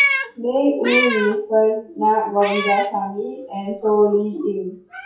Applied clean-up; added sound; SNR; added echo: classical method WPE with log-MMSE.